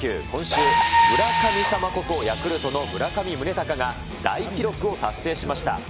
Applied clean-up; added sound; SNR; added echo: none; Mechanisms; 0 dB; none.